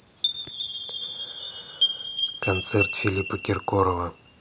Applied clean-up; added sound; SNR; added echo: none; Chime; -4 dB; none.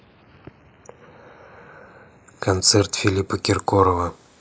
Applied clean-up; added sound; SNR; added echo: neural mask model Resemble Enhance denoiser.